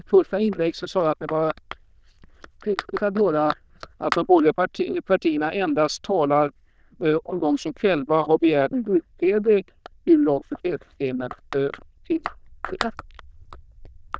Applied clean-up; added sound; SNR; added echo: neural diffusion model UNIVERSE++.